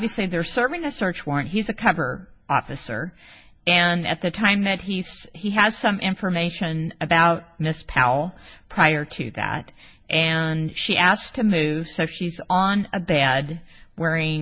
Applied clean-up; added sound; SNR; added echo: none; none; none; none.